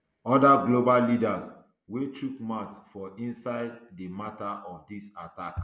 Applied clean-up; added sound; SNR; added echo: none; none; none; none.